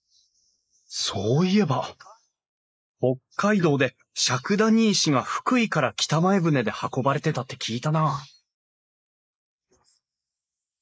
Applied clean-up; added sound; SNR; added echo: neural mask model Resemble Enhance denoiser.